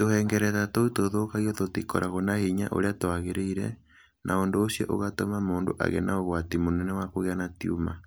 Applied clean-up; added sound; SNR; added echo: none; none; none; none.